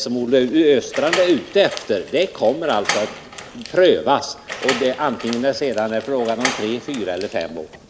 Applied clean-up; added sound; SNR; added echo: none; Door; 11 dB; none.